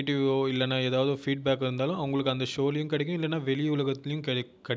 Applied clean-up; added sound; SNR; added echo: none; none; none; none.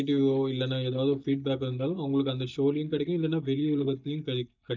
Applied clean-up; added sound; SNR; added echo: neural mask model DeepFilterNet 3.